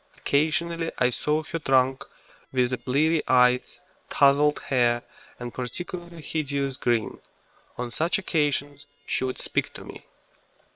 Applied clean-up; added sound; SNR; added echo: neural separator model SepFormer WHAM!.